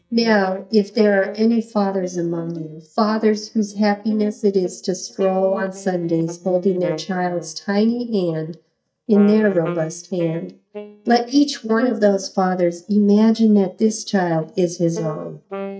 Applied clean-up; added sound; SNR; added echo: neural mask model DeepFilterNet 3.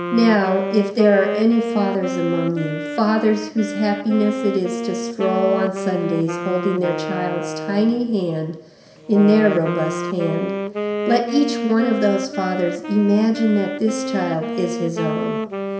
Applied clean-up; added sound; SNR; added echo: none; Wind instrument, woodwind instrument; 6 dB; reverberation time 0.7 s.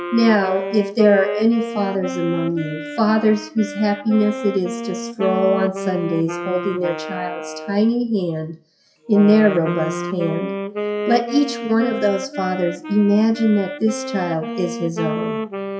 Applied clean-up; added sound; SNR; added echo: classical method WPE with log-MMSE.